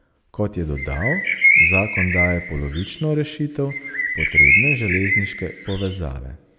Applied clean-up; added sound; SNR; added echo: none; Bird; -4 dB; none.